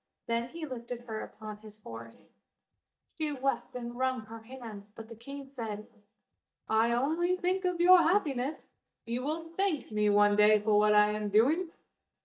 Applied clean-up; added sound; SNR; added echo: neural mask model DeepFilterNet 3.